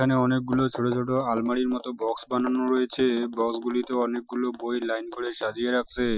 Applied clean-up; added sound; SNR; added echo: classical method Wiener filter.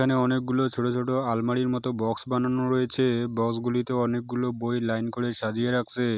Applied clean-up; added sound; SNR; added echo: none; none; none; none.